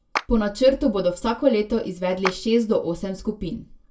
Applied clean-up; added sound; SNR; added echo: none; Clapping; 13 dB; reverberation time 0.2 s.